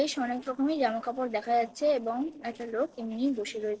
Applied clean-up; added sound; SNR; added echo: neural separator model SepFormer DNS4.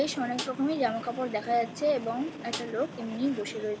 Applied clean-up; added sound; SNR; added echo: none; Snare drum + Train; 11 dB; none.